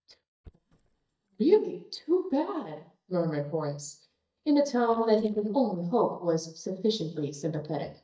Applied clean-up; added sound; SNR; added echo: neural mask model DeepFilterNet 3.